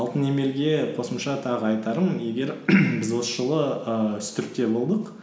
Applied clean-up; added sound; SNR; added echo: none; none; none; none.